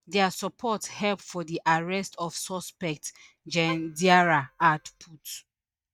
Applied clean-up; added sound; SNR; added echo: neural mask model DeepFilterNet 3.